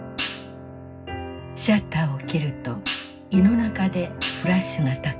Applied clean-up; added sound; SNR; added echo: none; Hi-hat; 6 dB; reverberation time 0.4 s.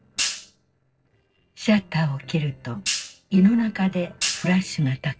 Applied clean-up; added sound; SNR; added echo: neural separator model SepFormer DNS4.